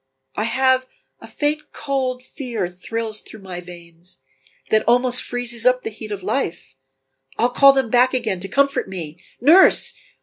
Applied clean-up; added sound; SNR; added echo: none; none; none; none.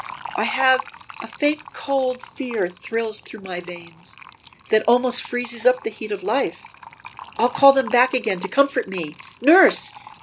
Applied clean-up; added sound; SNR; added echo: none; Fill (with liquid); 17 dB; none.